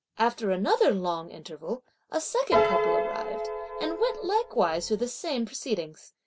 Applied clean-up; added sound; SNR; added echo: none; Piano; -1 dB; none.